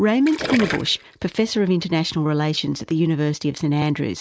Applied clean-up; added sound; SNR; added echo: none; Gurgling; 13 dB; none.